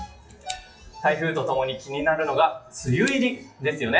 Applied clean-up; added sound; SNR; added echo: classical method WPE with log-MMSE.